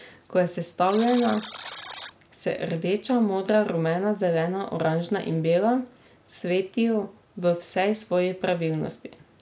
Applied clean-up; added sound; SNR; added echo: none; Alarm; 17 dB; none.